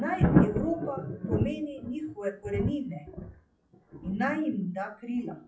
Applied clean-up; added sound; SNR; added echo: classical method WPE with log-MMSE.